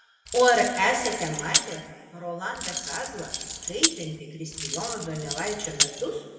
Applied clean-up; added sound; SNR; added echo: none; Keys jangling; 2 dB; reverberation time 2.0 s.